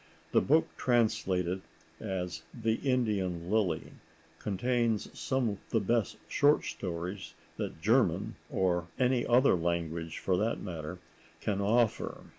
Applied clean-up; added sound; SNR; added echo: none; none; none; none.